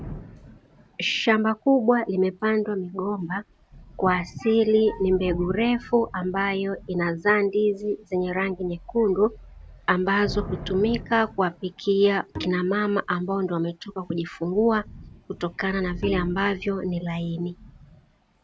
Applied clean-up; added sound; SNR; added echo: none; Thunder / Rain + Bowed string instrument; 16 dB; none.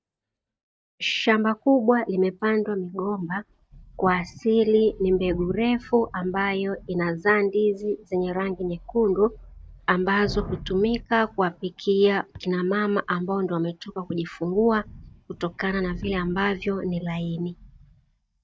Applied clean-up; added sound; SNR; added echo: neural mask model DeepFilterNet 3.